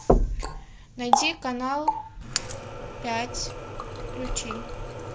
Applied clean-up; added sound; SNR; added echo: none; Water tap, faucet + Knock; -5 dB; none.